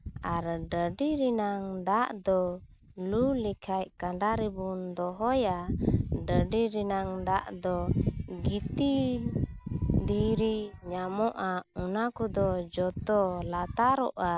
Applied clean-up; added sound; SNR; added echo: none; none; none; none.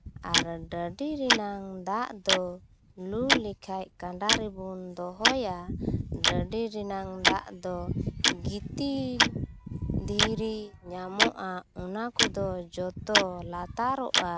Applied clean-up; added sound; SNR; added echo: none; Tick-tock; -1 dB; none.